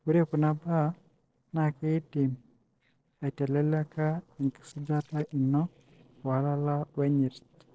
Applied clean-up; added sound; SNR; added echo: neural separator model SepFormer DNS4.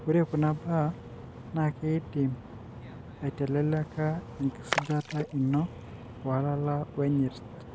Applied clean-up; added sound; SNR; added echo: none; Splash, splatter; 11 dB; none.